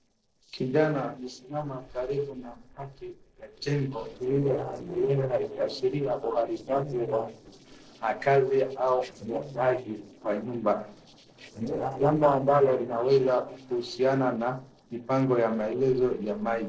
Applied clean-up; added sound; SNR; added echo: neural separator model SepFormer DNS4.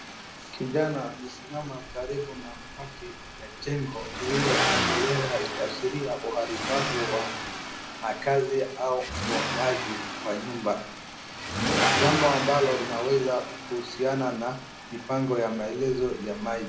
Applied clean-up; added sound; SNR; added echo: none; Accelerating, revving, vroom; 2 dB; reverberation time 0.5 s.